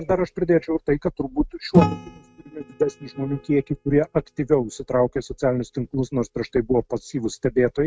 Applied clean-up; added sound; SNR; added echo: neural mask model RNNoise.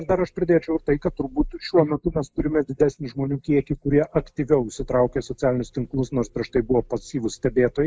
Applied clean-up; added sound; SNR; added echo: neural mask model Resemble Enhance denoiser.